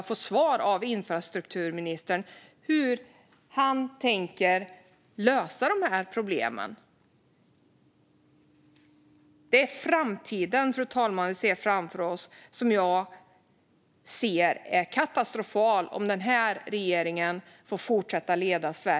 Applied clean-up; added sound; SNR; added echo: none; none; none; none.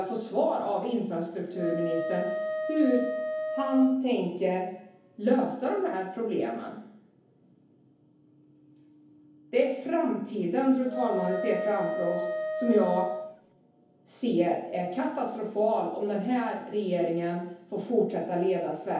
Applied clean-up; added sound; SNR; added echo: none; Wind instrument, woodwind instrument; 4 dB; reverberation time 0.7 s.